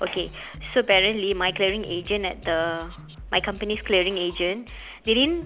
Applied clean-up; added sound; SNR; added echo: none; Drum kit; 16 dB; none.